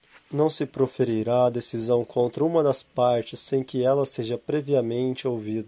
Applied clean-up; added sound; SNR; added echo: none; none; none; none.